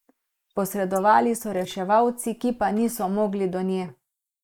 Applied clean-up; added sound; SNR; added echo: neural mask model Resemble Enhance denoiser.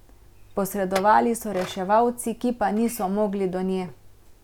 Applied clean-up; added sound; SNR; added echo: none; Chink, clink; 20 dB; none.